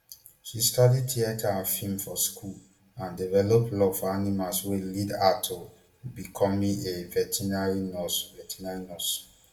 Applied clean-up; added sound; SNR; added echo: none; none; none; reverberation time 0.4 s.